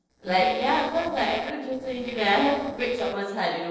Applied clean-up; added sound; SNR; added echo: neural separator model SepFormer DNS4.